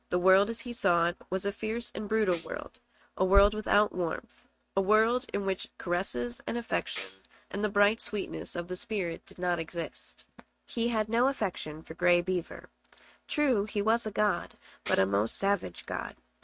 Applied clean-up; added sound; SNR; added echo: neural mask model RNNoise.